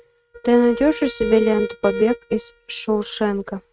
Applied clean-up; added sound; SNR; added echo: neural mask model RNNoise.